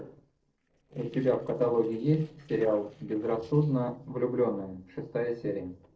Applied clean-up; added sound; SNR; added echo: neural separator model SepFormer DNS4.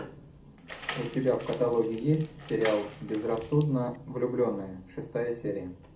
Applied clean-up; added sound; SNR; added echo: none; Door; 13 dB; reverberation time 0.4 s.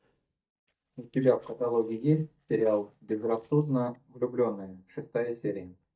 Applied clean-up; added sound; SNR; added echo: neural mask model DeepFilterNet 3.